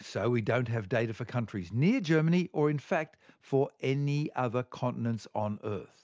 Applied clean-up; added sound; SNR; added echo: none; none; none; none.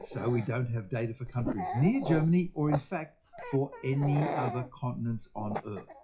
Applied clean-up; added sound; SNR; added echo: classical method WPE with log-MMSE.